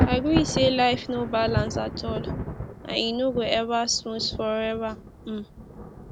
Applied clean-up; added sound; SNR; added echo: none; Thunder; 4 dB; none.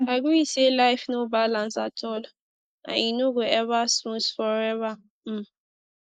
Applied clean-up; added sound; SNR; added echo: neural mask model Resemble Enhance denoiser.